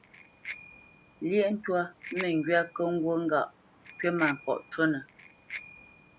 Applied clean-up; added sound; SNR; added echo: none; Bicycle bell; 9 dB; none.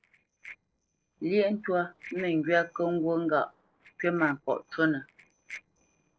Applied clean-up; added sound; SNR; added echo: neural separator model SepFormer DNS4.